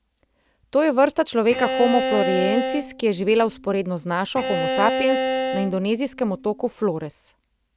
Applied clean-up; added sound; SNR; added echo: none; Bowed string instrument; 3 dB; none.